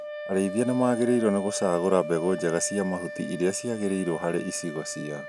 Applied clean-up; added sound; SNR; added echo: none; Wind instrument, woodwind instrument; 10 dB; none.